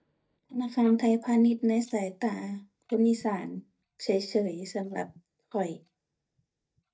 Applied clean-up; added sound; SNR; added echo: neural mask model DeepFilterNet 3.